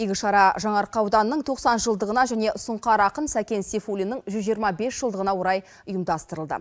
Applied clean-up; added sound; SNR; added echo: none; none; none; none.